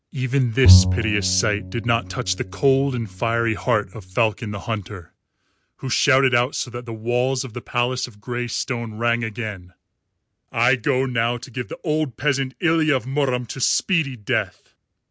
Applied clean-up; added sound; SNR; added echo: none; Bowed string instrument; -1 dB; none.